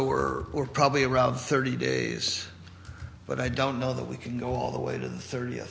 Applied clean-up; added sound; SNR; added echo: none; none; none; none.